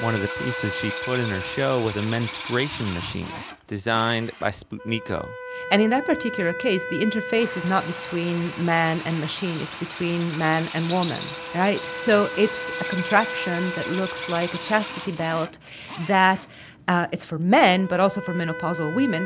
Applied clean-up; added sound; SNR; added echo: none; Drill + Wind instrument, woodwind instrument; 9 dB; none.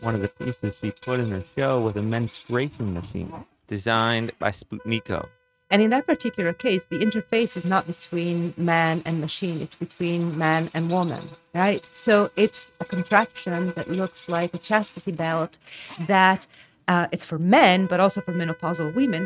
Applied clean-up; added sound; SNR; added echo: neural mask model RNNoise.